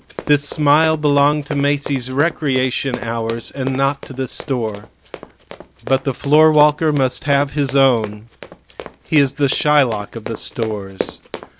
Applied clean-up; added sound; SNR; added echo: none; Run; 14 dB; none.